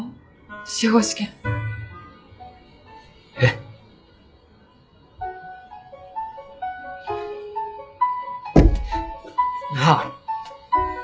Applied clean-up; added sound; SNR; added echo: classical method WPE with log-MMSE.